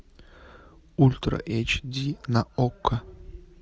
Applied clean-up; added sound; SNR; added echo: none; none; none; none.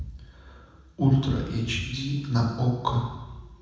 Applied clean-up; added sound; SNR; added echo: none; none; none; reverberation time 1.0 s.